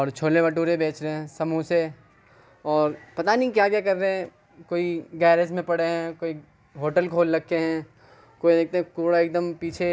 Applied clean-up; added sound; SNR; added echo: none; none; none; none.